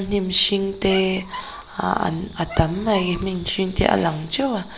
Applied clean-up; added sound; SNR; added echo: none; Squeak; 17 dB; none.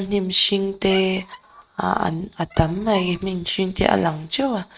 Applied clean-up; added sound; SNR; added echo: neural mask model RNNoise.